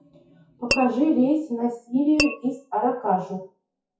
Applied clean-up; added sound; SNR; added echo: classical method WPE with log-MMSE.